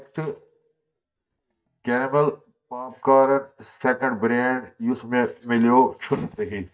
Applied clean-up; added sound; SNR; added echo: neural mask model DeepFilterNet 3.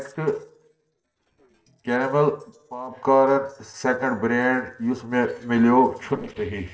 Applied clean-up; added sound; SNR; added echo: neural separator model SepFormer DNS4.